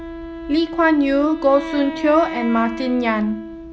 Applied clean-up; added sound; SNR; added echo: none; Wind instrument, woodwind instrument; 11 dB; none.